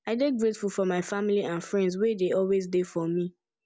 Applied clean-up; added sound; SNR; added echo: none; none; none; none.